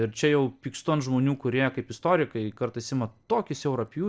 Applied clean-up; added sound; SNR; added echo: neural separator model SepFormer DNS4.